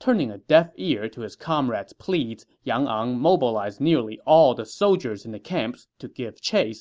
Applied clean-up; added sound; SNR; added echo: none; none; none; none.